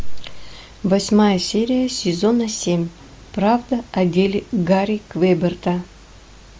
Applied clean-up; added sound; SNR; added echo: none; none; none; none.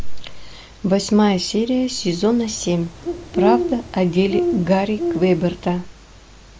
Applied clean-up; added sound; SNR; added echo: none; Bird; 5 dB; none.